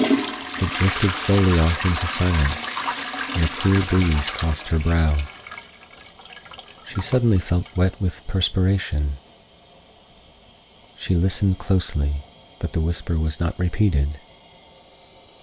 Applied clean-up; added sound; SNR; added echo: none; Trickle, dribble / Toilet flush / Hiss; 9 dB; none.